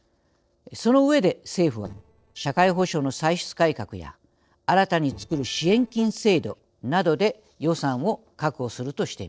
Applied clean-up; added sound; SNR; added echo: neural separator model SepFormer DNS4.